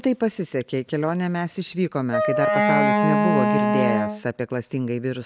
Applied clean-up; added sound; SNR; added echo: none; Wind instrument, woodwind instrument; -4 dB; none.